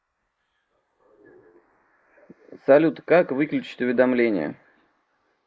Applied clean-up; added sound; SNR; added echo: neural mask model Resemble Enhance denoiser.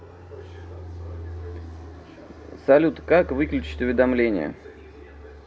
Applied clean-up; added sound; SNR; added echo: none; Fixed-wing aircraft, airplane; 14 dB; none.